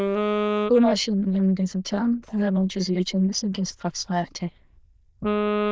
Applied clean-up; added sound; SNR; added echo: neural diffusion model UNIVERSE++.